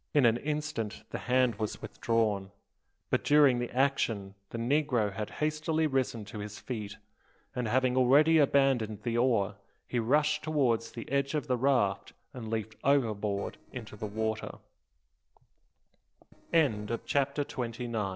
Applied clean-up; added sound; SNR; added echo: neural separator model SepFormer DNS4.